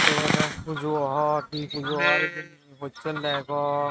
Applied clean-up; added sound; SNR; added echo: neural mask model RNNoise.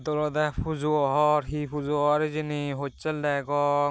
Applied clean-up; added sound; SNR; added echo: none; none; none; none.